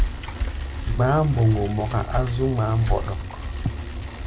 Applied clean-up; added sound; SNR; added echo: none; Bicycle; 4 dB; none.